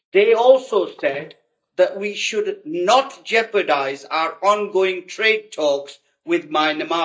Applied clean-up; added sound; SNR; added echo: neural mask model DeepFilterNet 3.